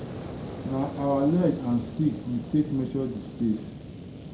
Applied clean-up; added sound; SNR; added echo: none; Fire; 10 dB; reverberation time 0.4 s.